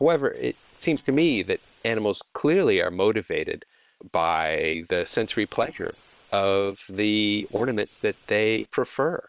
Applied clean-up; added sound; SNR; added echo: neural separator model SepFormer WHAM!.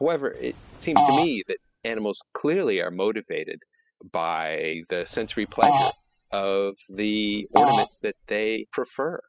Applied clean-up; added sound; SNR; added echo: classical method spectral subtraction.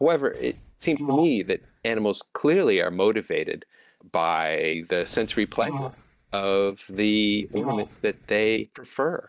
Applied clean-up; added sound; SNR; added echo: neural mask model DeepFilterNet 3.